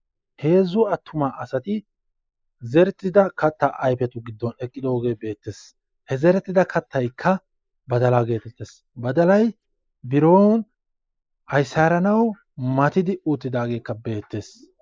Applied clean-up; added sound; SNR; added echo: neural mask model Resemble Enhance denoiser.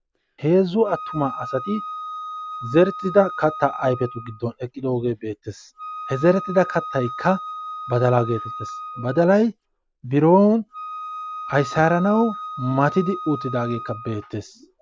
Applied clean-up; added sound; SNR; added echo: none; Wind instrument, woodwind instrument; 12 dB; none.